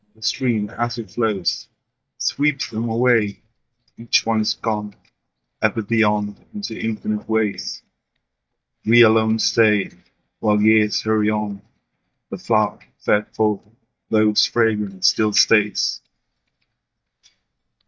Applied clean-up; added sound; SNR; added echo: neural mask model DeepFilterNet 3.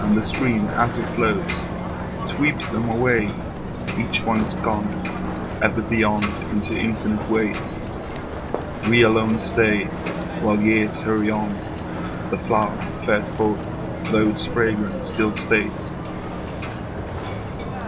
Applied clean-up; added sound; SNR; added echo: none; Ocean; 4 dB; none.